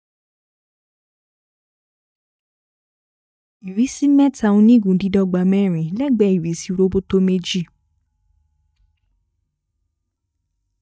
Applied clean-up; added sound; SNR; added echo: neural mask model DeepFilterNet 3.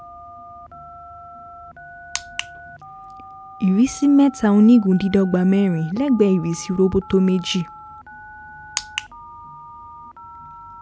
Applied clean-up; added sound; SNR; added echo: none; Telephone; 19 dB; none.